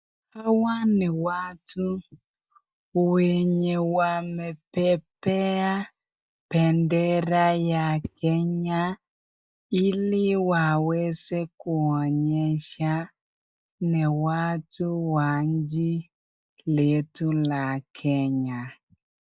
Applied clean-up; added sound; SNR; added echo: neural mask model DeepFilterNet 3.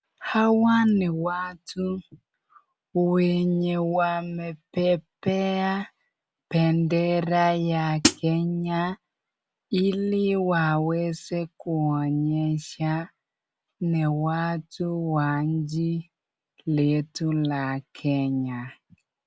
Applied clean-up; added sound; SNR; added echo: none; Hi-hat; -2 dB; none.